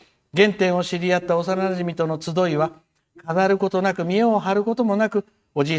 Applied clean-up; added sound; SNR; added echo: neural mask model RNNoise.